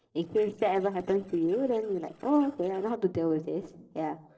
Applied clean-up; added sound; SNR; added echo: neural separator model SepFormer DNS4.